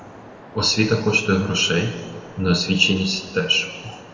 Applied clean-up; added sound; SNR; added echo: none; Waves, surf; 19 dB; reverberation time 1.5 s.